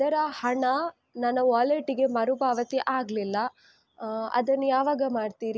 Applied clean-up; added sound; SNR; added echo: none; none; none; none.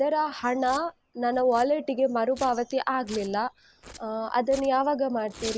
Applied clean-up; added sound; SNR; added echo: none; Domestic sounds, home sounds; 20 dB; none.